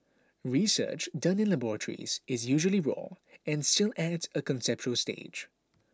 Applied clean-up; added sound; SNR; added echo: none; none; none; none.